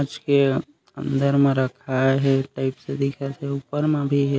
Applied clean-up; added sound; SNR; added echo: none; none; none; none.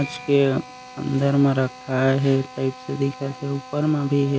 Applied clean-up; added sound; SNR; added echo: none; Drill + Piano; 18 dB; none.